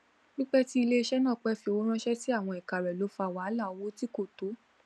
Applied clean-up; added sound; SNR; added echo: none; none; none; none.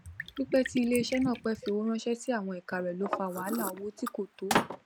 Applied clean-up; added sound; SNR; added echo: none; Liquid; 6 dB; none.